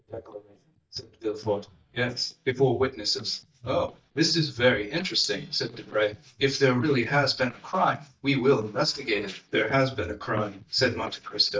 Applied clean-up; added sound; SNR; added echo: neural mask model DeepFilterNet 3.